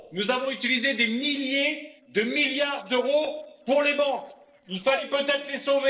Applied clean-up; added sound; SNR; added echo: neural separator model SepFormer DNS4.